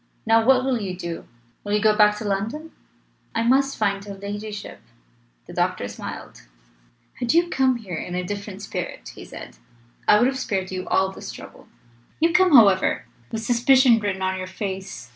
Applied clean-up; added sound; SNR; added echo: none; none; none; none.